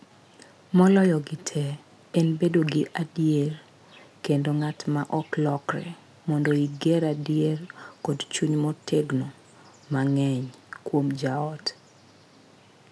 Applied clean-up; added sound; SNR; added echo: none; none; none; none.